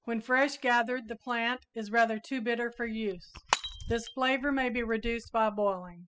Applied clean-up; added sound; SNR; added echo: classical method spectral subtraction.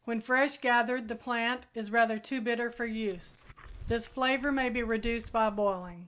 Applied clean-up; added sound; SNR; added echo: neural mask model Resemble Enhance denoiser.